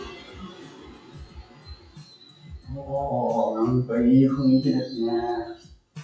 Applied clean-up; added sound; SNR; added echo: classical method WPE with log-MMSE.